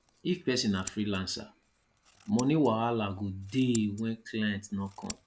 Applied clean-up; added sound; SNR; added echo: none; Scissors; 18 dB; none.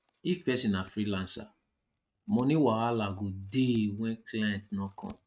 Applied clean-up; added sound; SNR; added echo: neural mask model RNNoise.